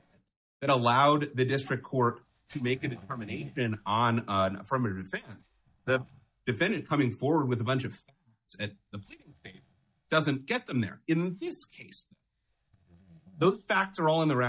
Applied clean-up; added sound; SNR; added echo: neural mask model DeepFilterNet 3.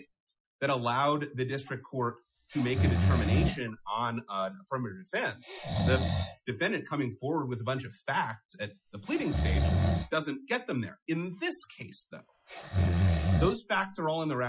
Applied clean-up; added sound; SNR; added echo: classical method Wiener filter.